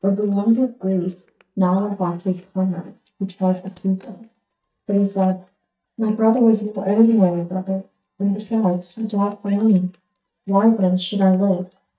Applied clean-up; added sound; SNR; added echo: neural mask model DeepFilterNet 3.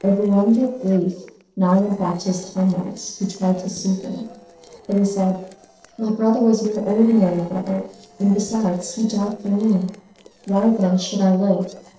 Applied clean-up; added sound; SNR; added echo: neural separator model SepFormer DNS4.